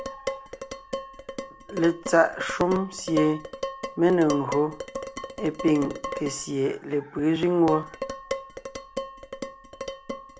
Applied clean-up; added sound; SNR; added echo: none; Dishes, pots, and pans; 9 dB; none.